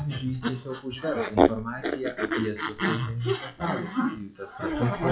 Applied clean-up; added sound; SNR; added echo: classical method log-MMSE.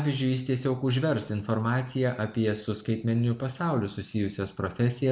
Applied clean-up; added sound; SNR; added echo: none; none; none; none.